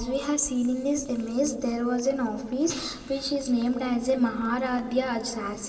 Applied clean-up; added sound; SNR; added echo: none; Motorcycle; 19 dB; reverberation time 2.2 s.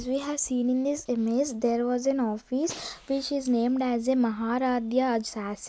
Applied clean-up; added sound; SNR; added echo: none; none; none; none.